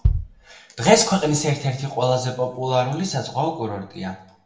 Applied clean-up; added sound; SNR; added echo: none; Bass drum; 5 dB; reverberation time 0.5 s.